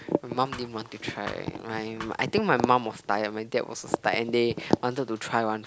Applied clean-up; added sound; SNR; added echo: none; Thump, thud; 14 dB; none.